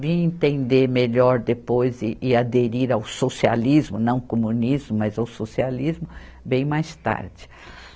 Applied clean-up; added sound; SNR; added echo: none; none; none; none.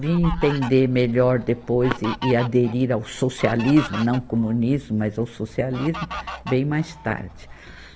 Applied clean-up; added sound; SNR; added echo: none; Fowl; 13 dB; reverberation time 0.5 s.